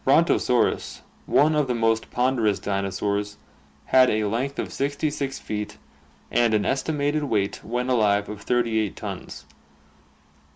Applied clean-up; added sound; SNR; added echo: none; none; none; none.